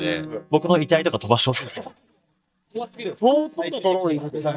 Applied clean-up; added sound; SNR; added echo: neural mask model DeepFilterNet 3.